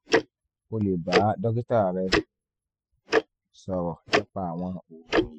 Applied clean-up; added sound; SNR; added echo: classical method spectral subtraction.